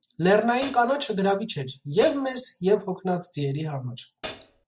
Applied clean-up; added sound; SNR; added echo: none; Hi-hat; 8 dB; none.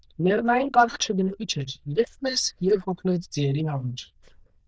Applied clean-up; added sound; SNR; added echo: neural diffusion model UNIVERSE++.